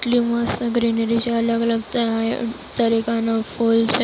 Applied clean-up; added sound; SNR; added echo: none; none; none; none.